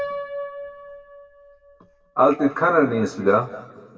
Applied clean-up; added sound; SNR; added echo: none; Piano; 14 dB; reverberation time 1.6 s.